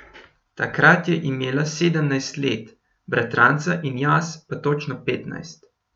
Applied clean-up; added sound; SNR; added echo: none; none; none; none.